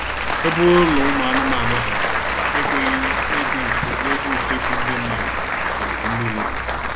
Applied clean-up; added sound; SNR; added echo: none; Applause; -3 dB; none.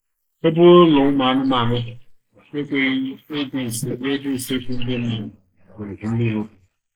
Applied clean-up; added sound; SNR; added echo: neural mask model Resemble Enhance denoiser.